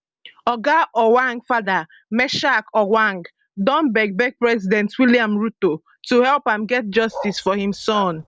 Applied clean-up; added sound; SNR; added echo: neural separator model SepFormer DNS4.